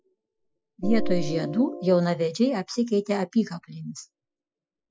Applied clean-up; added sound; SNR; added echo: classical method Wiener filter.